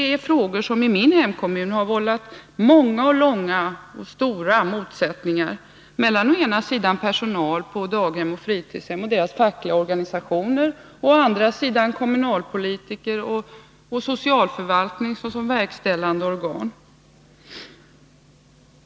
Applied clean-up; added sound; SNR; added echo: none; none; none; none.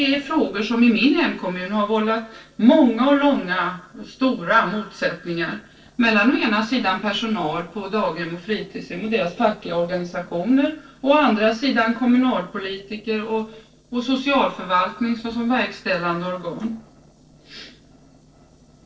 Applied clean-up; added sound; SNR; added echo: neural separator model SepFormer DNS4.